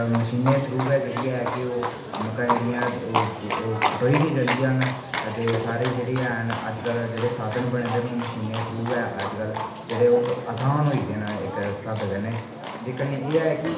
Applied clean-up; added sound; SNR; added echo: none; Livestock, farm animals, working animals; 6 dB; reverberation time 0.8 s.